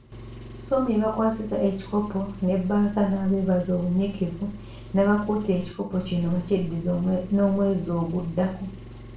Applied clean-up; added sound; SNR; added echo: none; Engine; 16 dB; reverberation time 0.3 s.